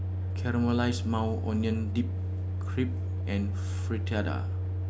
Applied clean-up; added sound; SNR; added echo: none; Microwave oven; -2 dB; none.